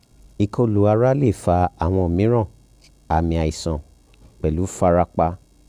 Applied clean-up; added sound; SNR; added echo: none; none; none; none.